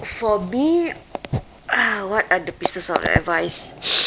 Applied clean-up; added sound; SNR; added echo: none; none; none; none.